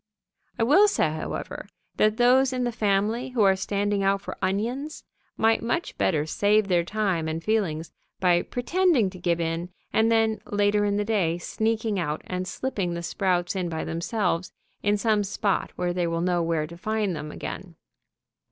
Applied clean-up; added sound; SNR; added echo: none; none; none; none.